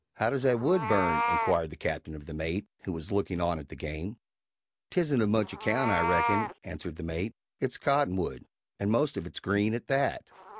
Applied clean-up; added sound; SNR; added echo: none; Meow; 7 dB; none.